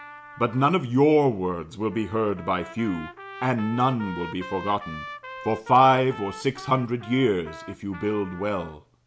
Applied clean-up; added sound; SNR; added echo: none; Trumpet; 16 dB; none.